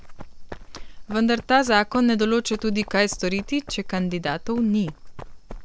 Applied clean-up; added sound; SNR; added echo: none; Run; 12 dB; none.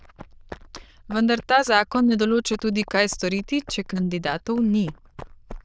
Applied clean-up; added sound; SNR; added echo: neural diffusion model UNIVERSE++.